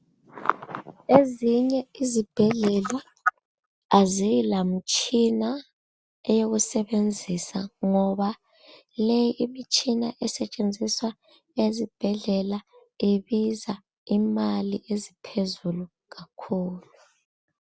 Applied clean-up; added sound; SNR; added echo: none; none; none; none.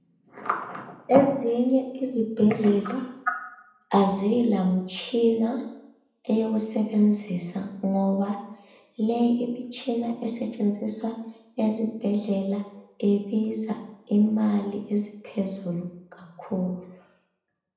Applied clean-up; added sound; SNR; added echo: none; none; none; reverberation time 0.7 s.